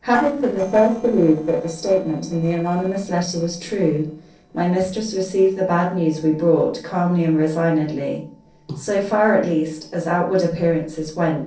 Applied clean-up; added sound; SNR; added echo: neural separator model SepFormer DNS4.